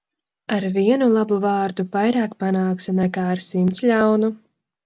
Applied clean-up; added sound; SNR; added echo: none; none; none; none.